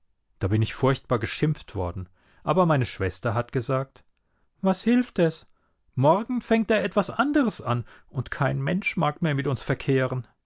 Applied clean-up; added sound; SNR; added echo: none; none; none; none.